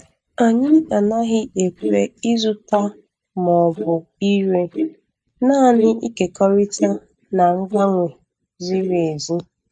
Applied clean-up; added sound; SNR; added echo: neural mask model DeepFilterNet 3.